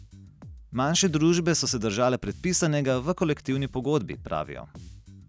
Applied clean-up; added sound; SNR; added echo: none; Bass guitar; 20 dB; none.